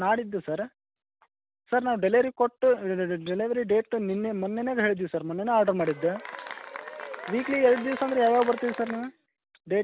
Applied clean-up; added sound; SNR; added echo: none; Applause / Cheering; 12 dB; none.